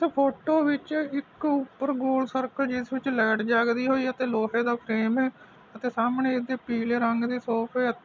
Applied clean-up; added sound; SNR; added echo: none; none; none; none.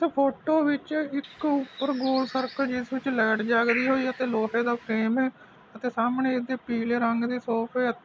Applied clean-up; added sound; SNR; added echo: none; Bird; 13 dB; none.